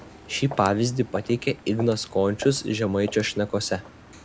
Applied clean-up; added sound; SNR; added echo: none; Walk, footsteps; 17 dB; none.